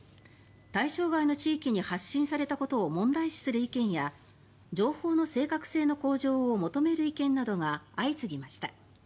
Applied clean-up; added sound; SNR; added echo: none; none; none; none.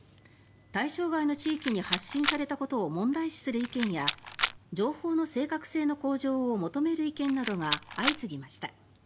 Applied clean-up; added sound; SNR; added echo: none; Rattle; 0 dB; none.